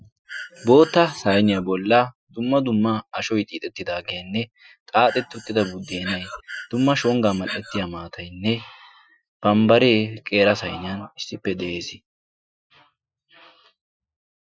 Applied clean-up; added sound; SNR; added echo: classical method Wiener filter.